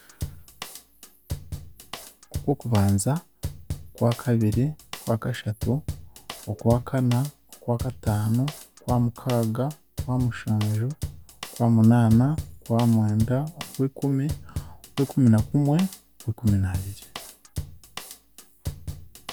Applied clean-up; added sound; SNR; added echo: none; Drum kit; 12 dB; none.